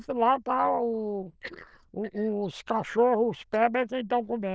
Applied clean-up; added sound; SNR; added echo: neural diffusion model UNIVERSE++.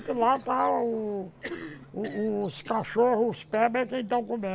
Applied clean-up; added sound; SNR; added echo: none; Cough; 19 dB; none.